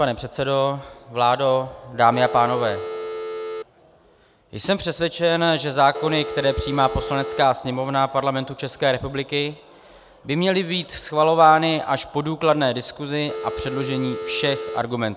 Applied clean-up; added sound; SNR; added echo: none; Telephone; 8 dB; none.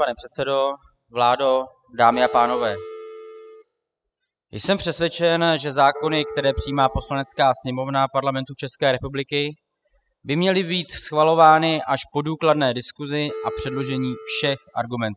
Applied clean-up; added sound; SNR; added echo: classical method spectral subtraction.